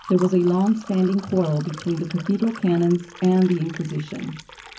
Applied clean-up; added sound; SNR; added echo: none; Liquid; 20 dB; reverberation time 0.3 s.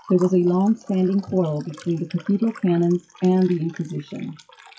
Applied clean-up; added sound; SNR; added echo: classical method WPE with log-MMSE.